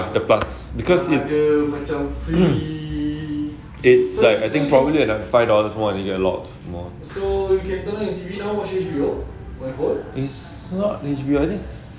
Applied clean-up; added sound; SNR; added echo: none; none; none; none.